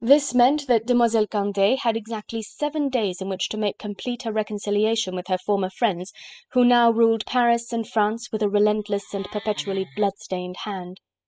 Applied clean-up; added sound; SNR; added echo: classical method spectral subtraction.